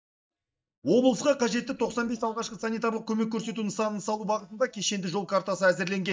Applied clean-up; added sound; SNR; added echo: neural mask model DeepFilterNet 3.